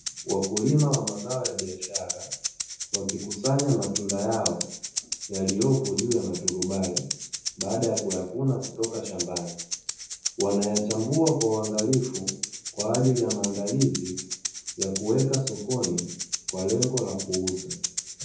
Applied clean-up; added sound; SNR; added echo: none; Rattle (instrument); 6 dB; reverberation time 0.7 s.